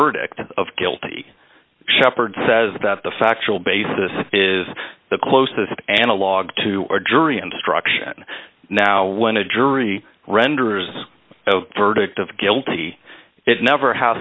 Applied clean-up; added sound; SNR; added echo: none; none; none; none.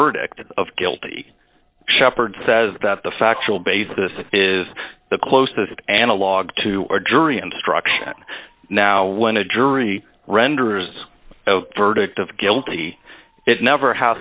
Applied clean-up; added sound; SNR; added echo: neural separator model SepFormer DNS4.